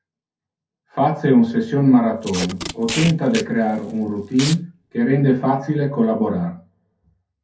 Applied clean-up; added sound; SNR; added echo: none; Packing tape, duct tape; 11 dB; reverberation time 0.3 s.